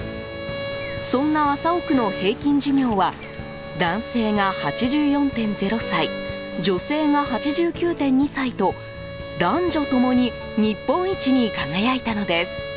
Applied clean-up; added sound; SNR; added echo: none; Bowed string instrument; 10 dB; none.